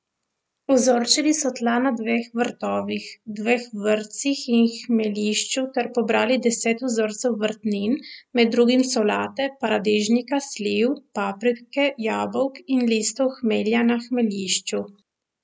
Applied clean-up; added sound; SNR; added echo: none; none; none; none.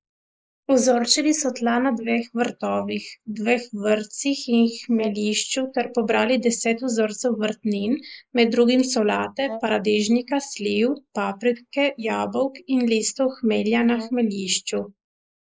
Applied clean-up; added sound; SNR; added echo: neural mask model Resemble Enhance denoiser.